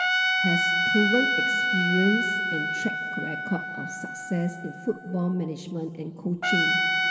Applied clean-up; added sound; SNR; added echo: none; Trumpet; -2 dB; reverberation time 2.1 s.